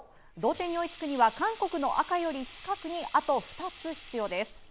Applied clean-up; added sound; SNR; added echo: none; Sink (filling or washing); 17 dB; none.